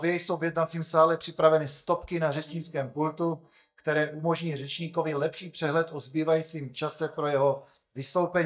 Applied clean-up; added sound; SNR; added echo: neural mask model DeepFilterNet 3.